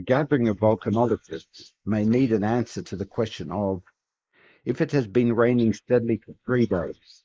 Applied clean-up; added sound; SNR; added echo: neural mask model Resemble Enhance denoiser.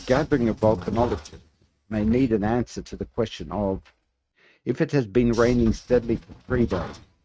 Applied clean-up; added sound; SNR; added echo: neural mask model RNNoise.